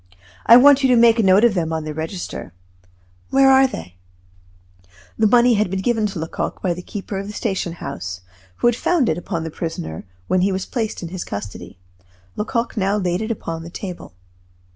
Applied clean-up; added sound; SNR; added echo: none; none; none; none.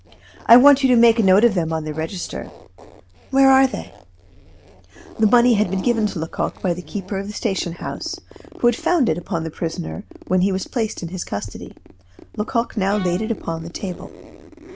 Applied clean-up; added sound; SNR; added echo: none; Bowed string instrument + Zipper (clothing); 20 dB; none.